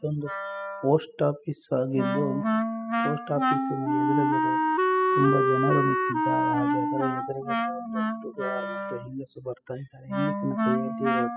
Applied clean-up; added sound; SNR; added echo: classical method spectral subtraction.